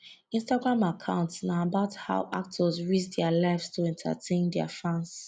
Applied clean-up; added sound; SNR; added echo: none; none; none; none.